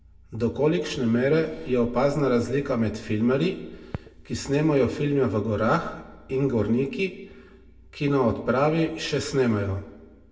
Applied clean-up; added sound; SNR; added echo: none; Crackle; 20 dB; reverberation time 0.1 s.